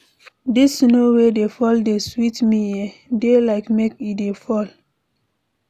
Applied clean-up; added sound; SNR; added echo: none; none; none; none.